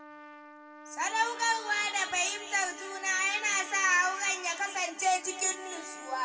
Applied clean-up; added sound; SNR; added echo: none; Trumpet; 16 dB; reverberation time 2.3 s.